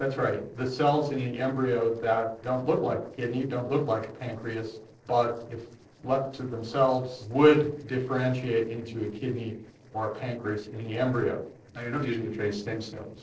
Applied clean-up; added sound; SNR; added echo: neural separator model SepFormer DNS4.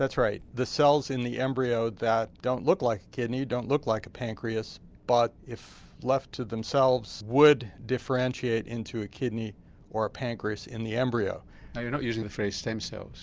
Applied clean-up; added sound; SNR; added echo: none; none; none; none.